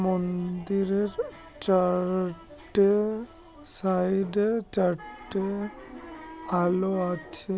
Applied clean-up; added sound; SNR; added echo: none; none; none; none.